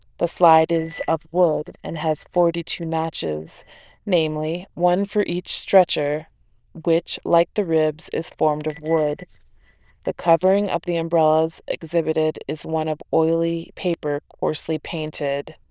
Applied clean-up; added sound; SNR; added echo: neural diffusion model UNIVERSE++.